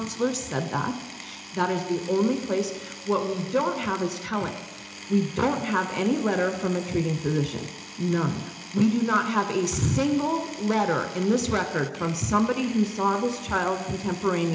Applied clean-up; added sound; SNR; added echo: none; Power tool; 15 dB; reverberation time 0.8 s.